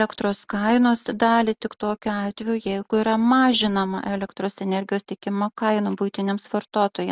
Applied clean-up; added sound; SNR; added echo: none; none; none; none.